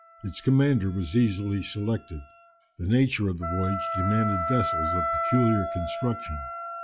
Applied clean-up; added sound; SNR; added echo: classical method log-MMSE.